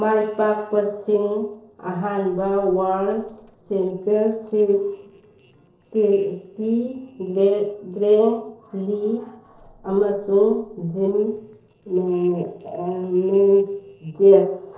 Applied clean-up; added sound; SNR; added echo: neural separator model SepFormer DNS4.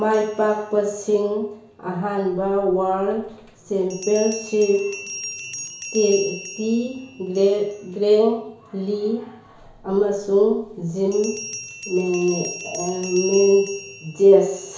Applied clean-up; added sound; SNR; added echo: none; Bell; 15 dB; reverberation time 0.6 s.